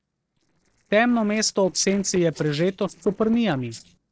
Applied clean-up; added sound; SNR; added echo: neural separator model SepFormer DNS4.